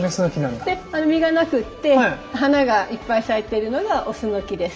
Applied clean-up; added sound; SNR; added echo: none; none; none; reverberation time 2.8 s.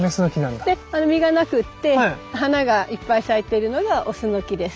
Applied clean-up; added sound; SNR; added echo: none; none; none; none.